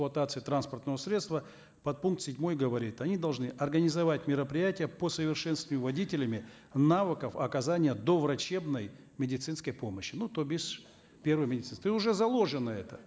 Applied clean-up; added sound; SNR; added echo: none; none; none; none.